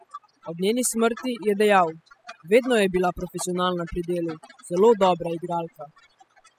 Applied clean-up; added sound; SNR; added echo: classical method spectral subtraction.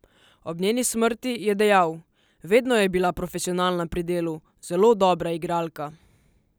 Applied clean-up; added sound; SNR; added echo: none; none; none; none.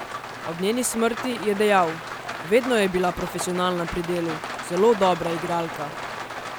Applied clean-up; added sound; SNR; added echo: none; Rain; 9 dB; none.